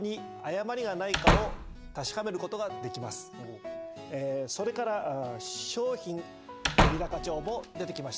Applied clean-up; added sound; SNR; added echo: none; Slam / Wood; -3 dB; none.